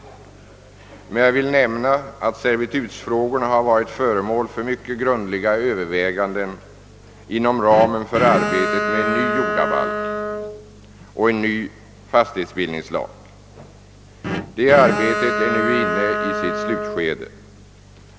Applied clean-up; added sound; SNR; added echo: none; Bowed string instrument; 2 dB; none.